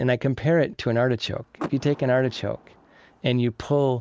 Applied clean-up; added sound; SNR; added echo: none; Door / Car; 18 dB; none.